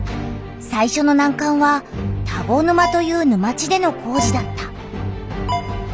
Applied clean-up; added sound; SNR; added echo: none; none; none; none.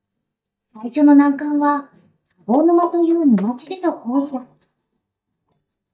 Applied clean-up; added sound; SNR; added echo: neural mask model DeepFilterNet 3.